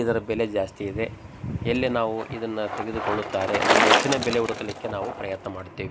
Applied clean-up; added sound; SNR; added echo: none; Bicycle; 1 dB; none.